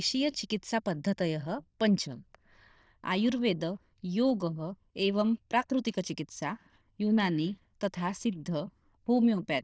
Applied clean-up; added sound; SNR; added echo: neural diffusion model UNIVERSE++.